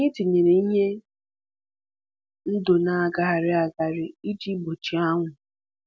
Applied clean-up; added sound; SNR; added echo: none; none; none; none.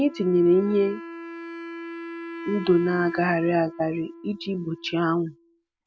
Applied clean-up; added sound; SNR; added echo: none; Wind instrument, woodwind instrument; 14 dB; none.